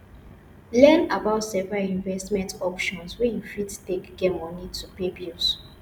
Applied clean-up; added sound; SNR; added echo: none; none; none; none.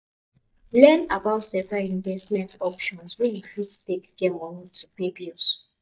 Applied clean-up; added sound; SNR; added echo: neural mask model DeepFilterNet 3.